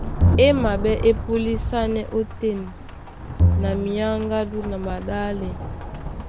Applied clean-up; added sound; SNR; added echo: none; Rain / Thunderstorm + Bowed string instrument; 1 dB; none.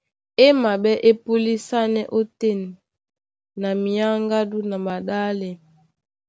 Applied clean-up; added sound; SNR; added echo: none; none; none; none.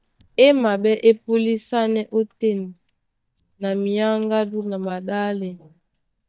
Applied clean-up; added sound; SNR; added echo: neural mask model DeepFilterNet 3.